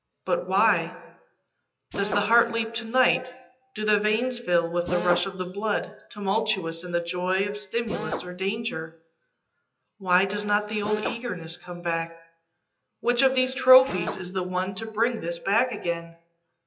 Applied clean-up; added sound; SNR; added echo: classical method WPE with log-MMSE.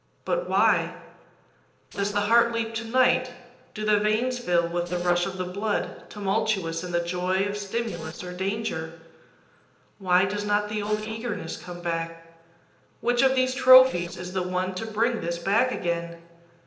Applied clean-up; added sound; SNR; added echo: neural separator model SepFormer DNS4.